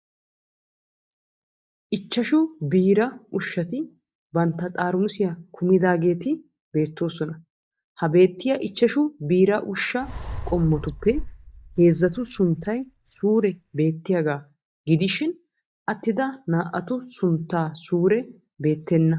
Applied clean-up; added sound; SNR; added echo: neural mask model DeepFilterNet 3.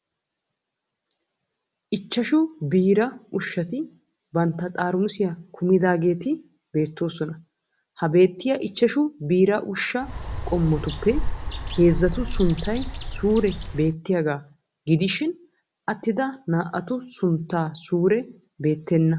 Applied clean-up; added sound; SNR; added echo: none; Bird; 4 dB; none.